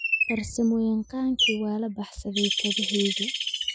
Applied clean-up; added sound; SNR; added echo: classical method Wiener filter.